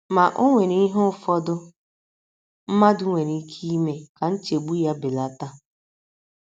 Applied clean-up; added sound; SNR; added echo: none; none; none; none.